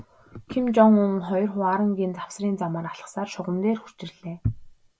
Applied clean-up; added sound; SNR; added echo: none; none; none; none.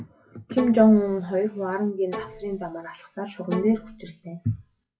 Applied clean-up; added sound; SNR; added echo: classical method WPE with log-MMSE.